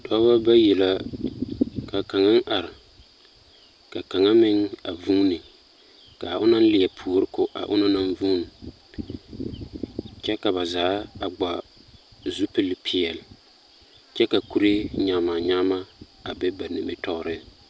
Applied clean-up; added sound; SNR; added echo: none; none; none; none.